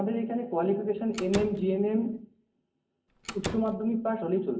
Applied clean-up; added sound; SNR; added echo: none; Slam; 11 dB; reverberation time 0.3 s.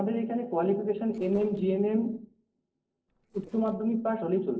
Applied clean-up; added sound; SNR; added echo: neural separator model SepFormer DNS4.